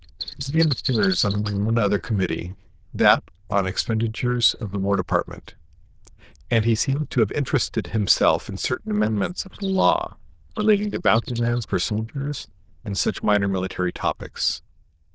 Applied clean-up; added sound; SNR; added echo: neural diffusion model UNIVERSE++.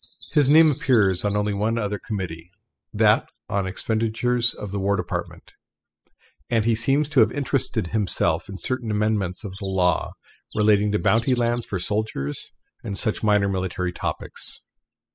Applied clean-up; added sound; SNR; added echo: classical method spectral subtraction.